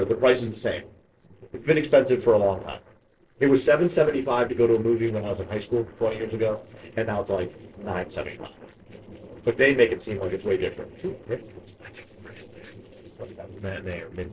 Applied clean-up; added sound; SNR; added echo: neural separator model SepFormer DNS4.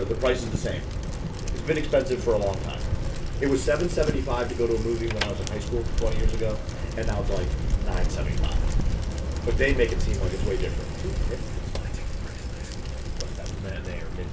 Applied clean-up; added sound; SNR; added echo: none; Bicycle; -3 dB; reverberation time 0.3 s.